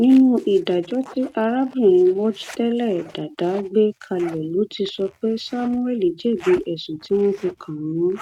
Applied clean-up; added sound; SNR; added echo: neural mask model RNNoise.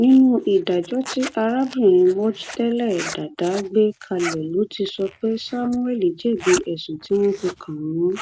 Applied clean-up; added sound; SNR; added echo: neural mask model Resemble Enhance denoiser.